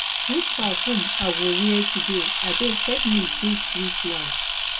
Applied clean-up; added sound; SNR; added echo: none; Camera; -4 dB; reverberation time 0.1 s.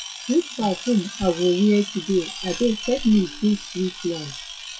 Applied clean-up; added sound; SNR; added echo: classical method WPE with log-MMSE.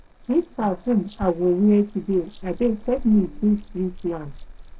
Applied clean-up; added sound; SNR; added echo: neural separator model SepFormer DNS4.